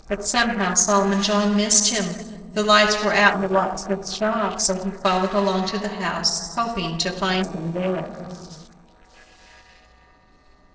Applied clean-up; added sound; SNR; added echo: neural separator model SepFormer DNS4.